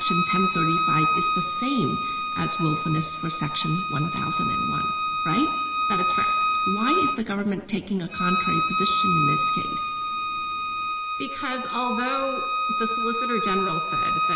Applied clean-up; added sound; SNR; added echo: none; Bowed string instrument; -3 dB; reverberation time 1.4 s.